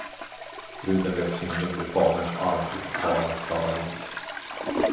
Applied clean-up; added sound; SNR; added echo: none; Toilet flush; 4 dB; reverberation time 1.0 s.